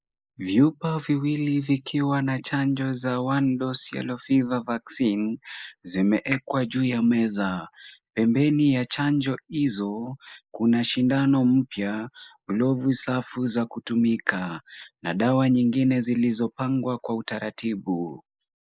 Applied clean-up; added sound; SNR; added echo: neural mask model Resemble Enhance denoiser.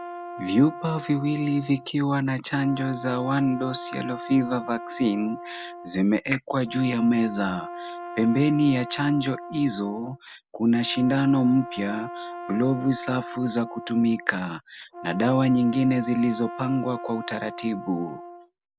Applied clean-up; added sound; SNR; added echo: none; Brass instrument; 13 dB; none.